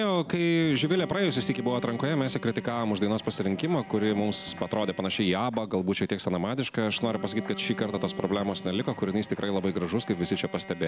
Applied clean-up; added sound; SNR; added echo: none; Bowed string instrument; 16 dB; none.